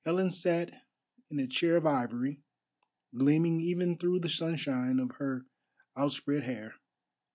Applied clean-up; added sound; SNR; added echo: none; none; none; none.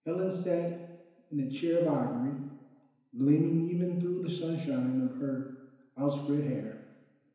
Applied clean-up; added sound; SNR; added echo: none; none; none; reverberation time 1.0 s.